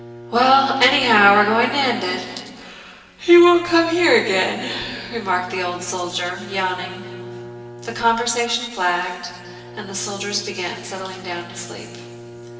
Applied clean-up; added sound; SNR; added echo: none; Bowed string instrument; 17 dB; reverberation time 2.7 s.